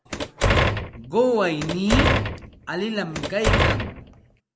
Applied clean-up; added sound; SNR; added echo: none; Door; -3 dB; none.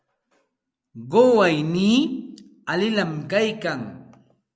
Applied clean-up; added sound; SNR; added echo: none; none; none; none.